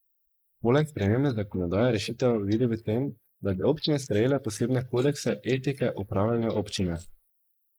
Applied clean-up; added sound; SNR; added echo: neural mask model Resemble Enhance denoiser.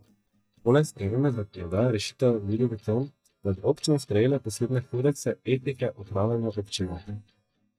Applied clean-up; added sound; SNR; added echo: neural mask model DeepFilterNet 3.